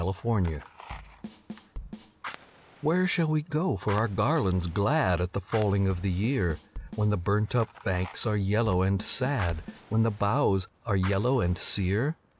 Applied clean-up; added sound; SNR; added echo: none; Fire + Bass drum / Snare drum / Drum kit; 17 dB; none.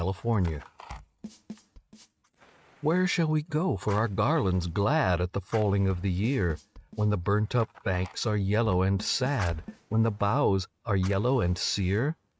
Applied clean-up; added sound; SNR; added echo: neural mask model RNNoise.